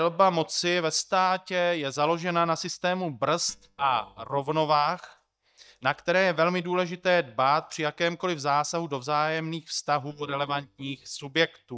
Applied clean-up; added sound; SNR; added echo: neural mask model DeepFilterNet 3.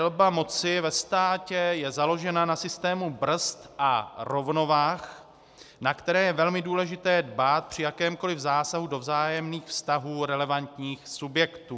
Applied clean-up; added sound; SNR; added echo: none; none; none; none.